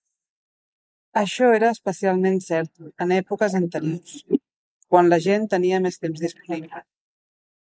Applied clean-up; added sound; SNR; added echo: neural mask model Resemble Enhance denoiser.